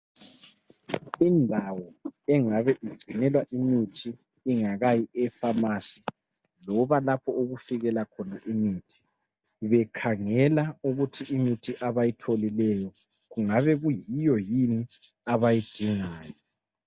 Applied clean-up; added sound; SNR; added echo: none; none; none; none.